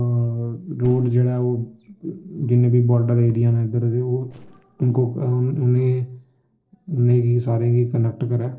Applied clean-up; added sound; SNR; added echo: neural separator model SepFormer DNS4.